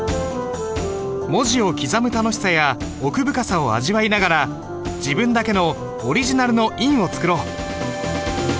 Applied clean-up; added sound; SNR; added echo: none; none; none; none.